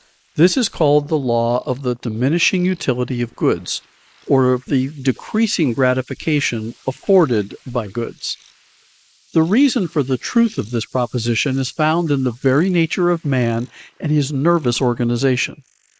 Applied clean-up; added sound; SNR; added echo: neural mask model Resemble Enhance denoiser.